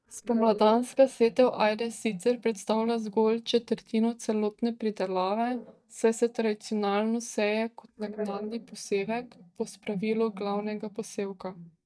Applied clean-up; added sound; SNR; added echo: neural mask model DeepFilterNet 3.